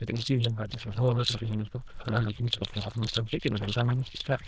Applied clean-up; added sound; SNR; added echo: neural diffusion model UNIVERSE++.